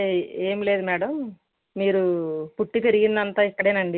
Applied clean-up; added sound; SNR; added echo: none; none; none; none.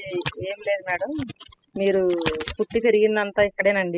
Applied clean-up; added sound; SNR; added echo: classical method spectral subtraction.